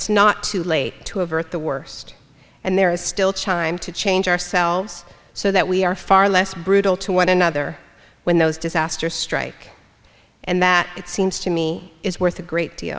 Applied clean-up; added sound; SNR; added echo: none; none; none; none.